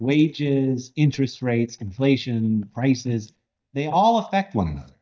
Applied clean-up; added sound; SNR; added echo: neural mask model DeepFilterNet 3.